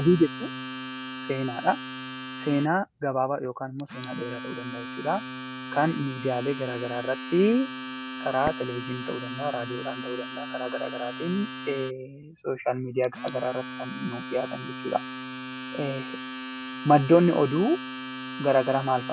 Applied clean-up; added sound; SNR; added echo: none; Domestic sounds, home sounds; 9 dB; none.